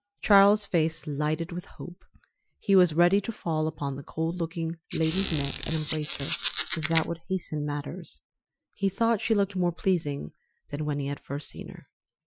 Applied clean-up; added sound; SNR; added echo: classical method Wiener filter.